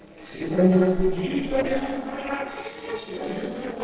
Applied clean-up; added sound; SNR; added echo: neural separator model SepFormer DNS4.